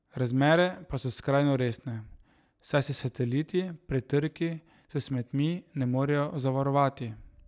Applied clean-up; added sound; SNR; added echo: none; none; none; none.